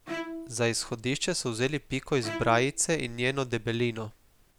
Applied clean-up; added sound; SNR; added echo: none; Bowed string instrument; 12 dB; none.